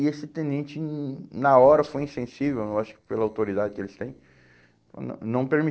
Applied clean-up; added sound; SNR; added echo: neural separator model SepFormer DNS4.